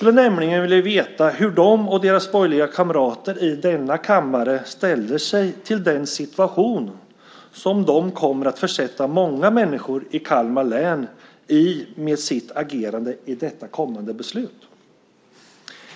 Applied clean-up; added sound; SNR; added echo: none; none; none; none.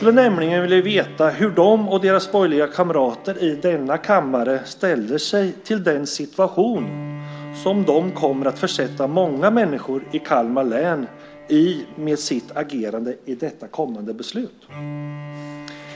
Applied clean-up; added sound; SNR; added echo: none; Bowed string instrument; 18 dB; none.